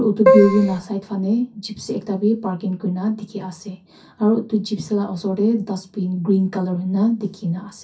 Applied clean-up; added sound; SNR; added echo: none; Keyboard (musical); -5 dB; reverberation time 0.3 s.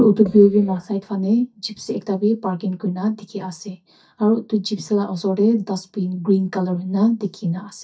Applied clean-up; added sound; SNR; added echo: neural mask model DeepFilterNet 3.